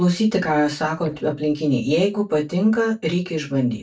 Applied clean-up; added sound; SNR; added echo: neural mask model DeepFilterNet 3.